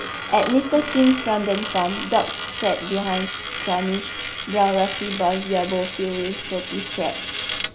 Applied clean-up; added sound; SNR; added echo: none; Coin (dropping); 5 dB; none.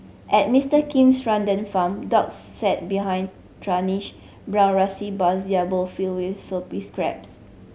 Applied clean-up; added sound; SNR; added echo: none; none; none; none.